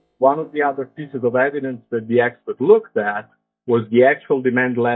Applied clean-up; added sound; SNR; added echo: neural mask model DeepFilterNet 3.